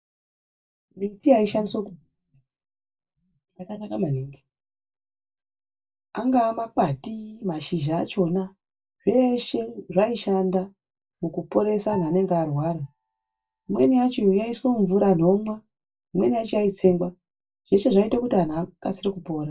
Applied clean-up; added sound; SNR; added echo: neural mask model DeepFilterNet 3.